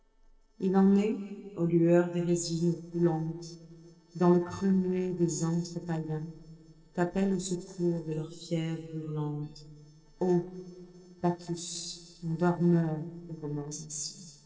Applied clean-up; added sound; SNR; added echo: neural separator model SepFormer DNS4.